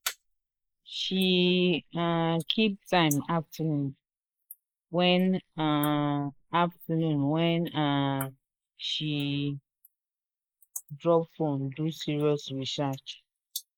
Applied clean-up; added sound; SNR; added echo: neural mask model Resemble Enhance denoiser.